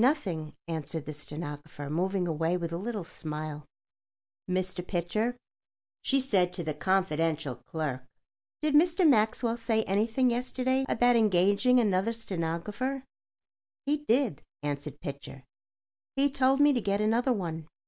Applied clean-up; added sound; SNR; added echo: none; none; none; none.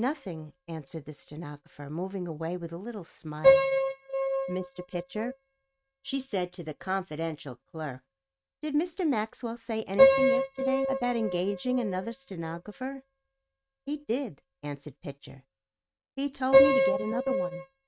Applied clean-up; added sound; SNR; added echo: neural mask model RNNoise.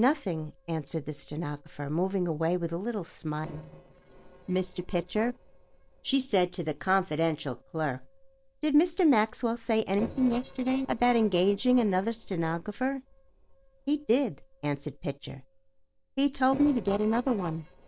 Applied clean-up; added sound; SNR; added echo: neural separator model SepFormer DNS4.